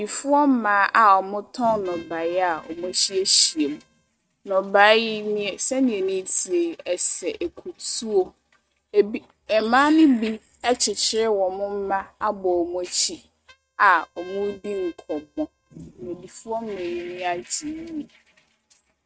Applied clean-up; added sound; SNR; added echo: neural mask model RNNoise.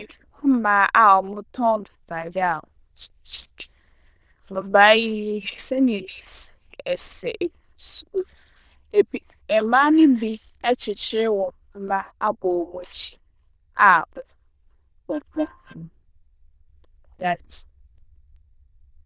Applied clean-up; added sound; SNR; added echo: neural diffusion model UNIVERSE++.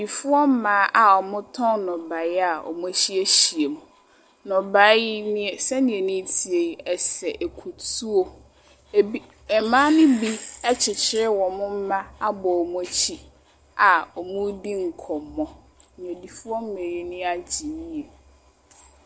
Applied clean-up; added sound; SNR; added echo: none; none; none; none.